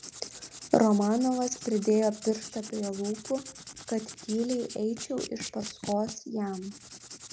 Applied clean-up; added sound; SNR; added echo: none; Writing; 14 dB; none.